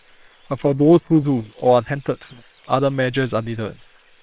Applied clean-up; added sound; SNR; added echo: neural separator model SepFormer WHAM!.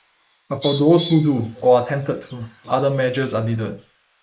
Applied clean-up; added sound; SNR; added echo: neural mask model Resemble Enhance denoiser.